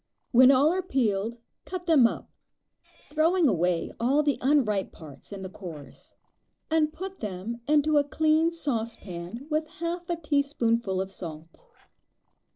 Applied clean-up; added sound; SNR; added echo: neural separator model SepFormer DNS4.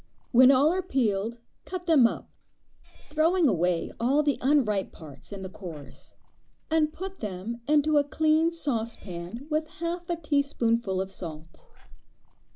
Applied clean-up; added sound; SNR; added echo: none; Meow / Purr; 16 dB; none.